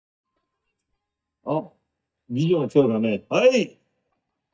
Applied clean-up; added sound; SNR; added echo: neural mask model DeepFilterNet 3.